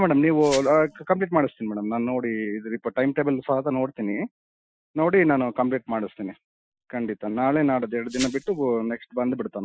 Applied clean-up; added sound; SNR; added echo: classical method Wiener filter.